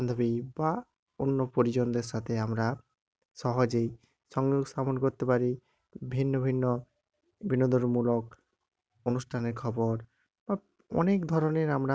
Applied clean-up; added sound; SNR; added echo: none; none; none; none.